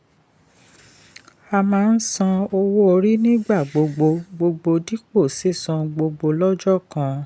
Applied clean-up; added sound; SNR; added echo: none; none; none; none.